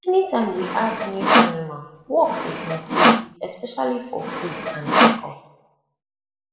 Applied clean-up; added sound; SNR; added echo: none; Sawing; -5 dB; reverberation time 1.0 s.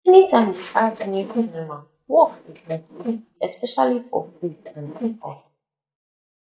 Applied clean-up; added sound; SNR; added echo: neural mask model DeepFilterNet 3.